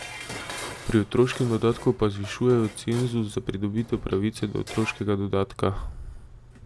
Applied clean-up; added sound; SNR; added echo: none; Dishes, pots, and pans; 16 dB; none.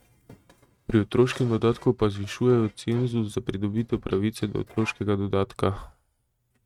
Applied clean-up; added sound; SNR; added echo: neural mask model RNNoise.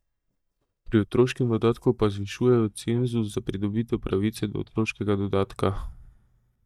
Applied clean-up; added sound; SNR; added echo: neural mask model DeepFilterNet 3.